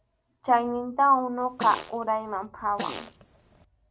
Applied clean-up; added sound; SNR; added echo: none; Fart; 13 dB; none.